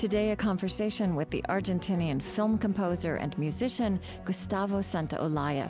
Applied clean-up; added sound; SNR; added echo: none; none; none; none.